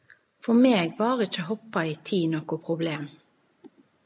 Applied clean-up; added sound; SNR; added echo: none; none; none; none.